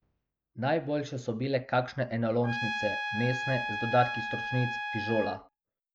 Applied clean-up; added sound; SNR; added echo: none; Trumpet; 4 dB; none.